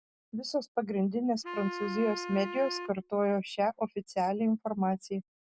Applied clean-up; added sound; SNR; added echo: none; Wind instrument, woodwind instrument; 10 dB; none.